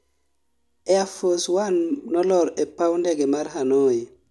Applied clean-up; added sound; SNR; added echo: none; none; none; none.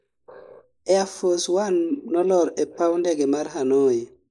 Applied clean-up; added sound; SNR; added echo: neural mask model Resemble Enhance denoiser.